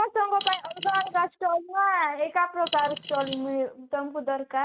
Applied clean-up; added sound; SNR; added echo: neural mask model RNNoise.